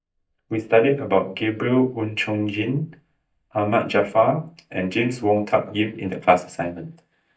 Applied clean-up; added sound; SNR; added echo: neural mask model DeepFilterNet 3.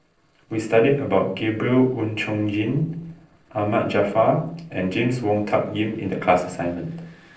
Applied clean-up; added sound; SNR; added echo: neural separator model SepFormer DNS4.